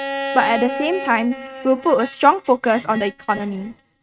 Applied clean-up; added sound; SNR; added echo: neural mask model RNNoise.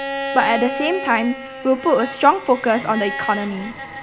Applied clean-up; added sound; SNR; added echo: none; Bowed string instrument; 8 dB; none.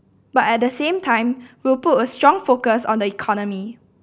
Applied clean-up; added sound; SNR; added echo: none; none; none; none.